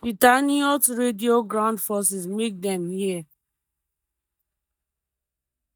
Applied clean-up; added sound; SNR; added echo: neural mask model DeepFilterNet 3.